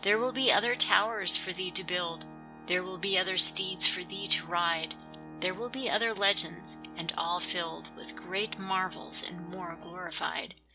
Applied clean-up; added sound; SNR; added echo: none; Organ; 17 dB; none.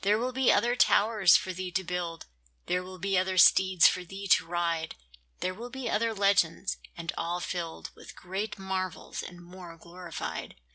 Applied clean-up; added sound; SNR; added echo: none; none; none; none.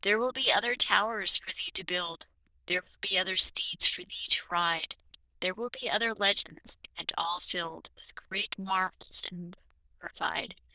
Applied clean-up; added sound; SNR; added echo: neural diffusion model UNIVERSE++.